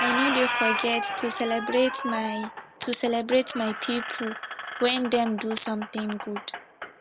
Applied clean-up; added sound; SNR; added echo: none; Squeak; 5 dB; none.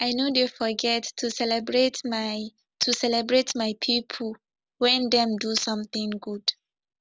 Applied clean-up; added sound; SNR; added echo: none; none; none; none.